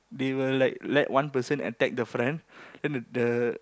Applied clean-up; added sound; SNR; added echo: none; none; none; none.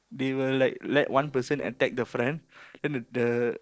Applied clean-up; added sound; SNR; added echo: neural separator model SepFormer DNS4.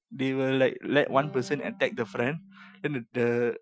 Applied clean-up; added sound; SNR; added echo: classical method Wiener filter.